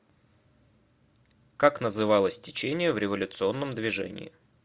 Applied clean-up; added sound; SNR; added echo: none; none; none; none.